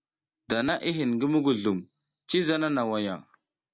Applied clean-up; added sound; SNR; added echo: none; none; none; none.